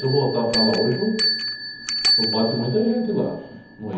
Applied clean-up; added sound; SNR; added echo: none; Bell; 2 dB; reverberation time 1.3 s.